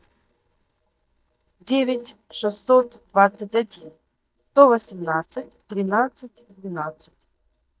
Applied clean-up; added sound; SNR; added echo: neural mask model DeepFilterNet 3.